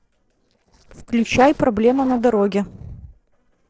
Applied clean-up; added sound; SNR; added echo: neural separator model SepFormer DNS4.